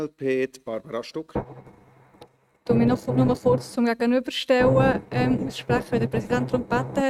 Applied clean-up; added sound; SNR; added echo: neural mask model RNNoise.